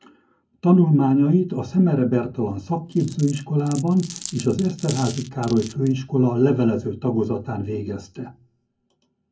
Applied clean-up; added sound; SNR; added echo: none; Glass; 17 dB; reverberation time 0.3 s.